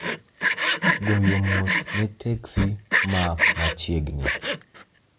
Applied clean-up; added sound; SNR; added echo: none; Sawing; 0 dB; none.